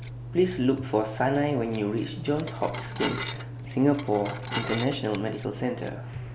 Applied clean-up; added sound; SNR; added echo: none; Scissors + Dishes, pots, and pans / Glass; 8 dB; none.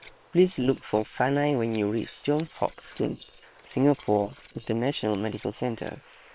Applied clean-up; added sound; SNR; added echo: neural separator model SepFormer WHAM!.